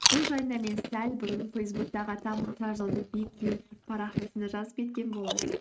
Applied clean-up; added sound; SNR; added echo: neural mask model RNNoise.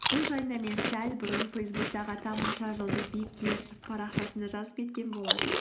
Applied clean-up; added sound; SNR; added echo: none; Chewing, mastication; -2 dB; none.